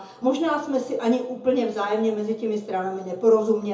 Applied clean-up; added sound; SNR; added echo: none; none; none; reverberation time 0.6 s.